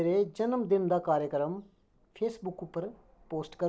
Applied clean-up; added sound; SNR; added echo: none; none; none; none.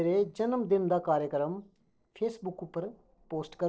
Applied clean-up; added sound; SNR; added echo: neural separator model SepFormer DNS4.